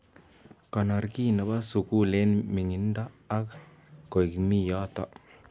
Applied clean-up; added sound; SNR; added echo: none; none; none; none.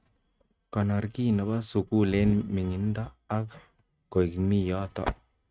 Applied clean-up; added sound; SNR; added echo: neural mask model RNNoise.